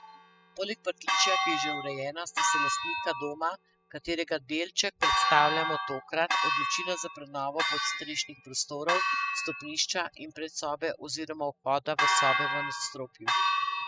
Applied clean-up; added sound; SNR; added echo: classical method spectral subtraction.